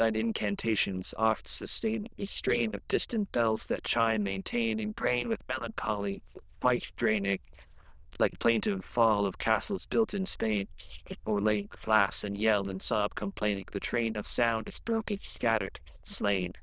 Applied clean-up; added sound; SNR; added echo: neural diffusion model UNIVERSE++.